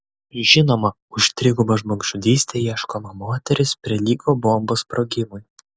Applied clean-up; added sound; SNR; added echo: none; none; none; none.